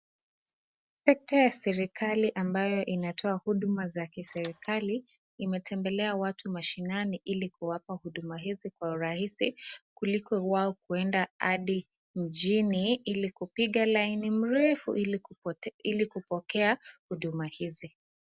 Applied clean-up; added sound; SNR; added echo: none; Tools; 16 dB; none.